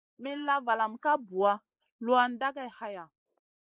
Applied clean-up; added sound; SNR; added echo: neural mask model Resemble Enhance denoiser.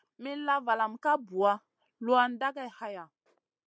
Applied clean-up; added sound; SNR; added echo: none; none; none; none.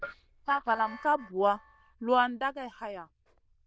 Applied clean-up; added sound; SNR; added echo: neural diffusion model UNIVERSE++.